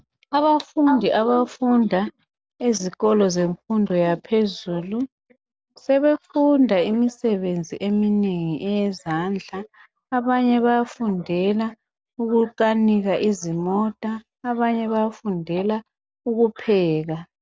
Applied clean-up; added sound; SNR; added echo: none; none; none; none.